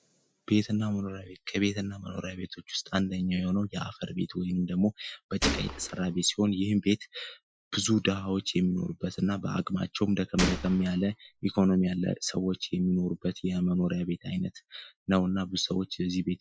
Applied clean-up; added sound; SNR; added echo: classical method Wiener filter.